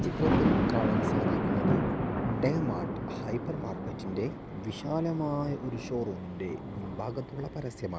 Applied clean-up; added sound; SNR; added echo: none; Thunder; -3 dB; none.